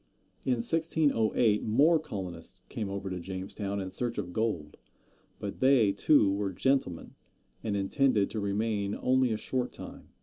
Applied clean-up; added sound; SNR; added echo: none; none; none; none.